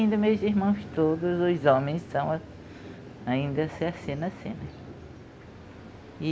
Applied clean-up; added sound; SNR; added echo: none; none; none; none.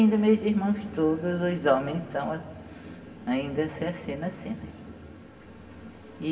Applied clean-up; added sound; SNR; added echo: none; none; none; reverberation time 1.7 s.